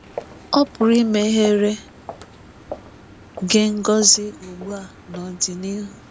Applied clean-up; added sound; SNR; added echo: none; Walk, footsteps; 17 dB; none.